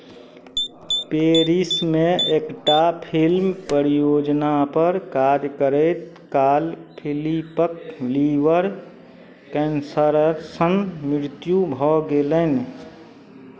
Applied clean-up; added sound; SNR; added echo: none; Typing; 8 dB; none.